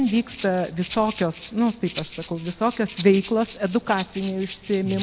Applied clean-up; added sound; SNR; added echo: none; Rattle (instrument); 17 dB; none.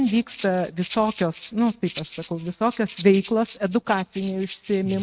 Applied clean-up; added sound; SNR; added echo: neural mask model RNNoise.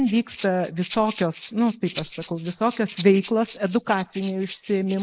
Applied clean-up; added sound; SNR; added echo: neural mask model Resemble Enhance denoiser.